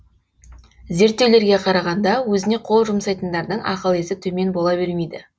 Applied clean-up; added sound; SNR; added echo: none; none; none; none.